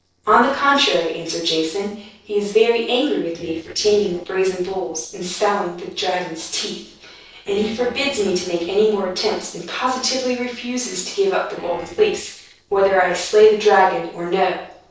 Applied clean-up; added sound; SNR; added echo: neural separator model SepFormer DNS4.